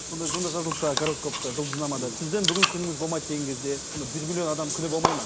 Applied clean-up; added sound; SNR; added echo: none; Bathtub (filling or washing) / Water; 1 dB; none.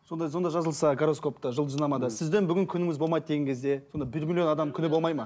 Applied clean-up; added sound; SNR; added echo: none; none; none; none.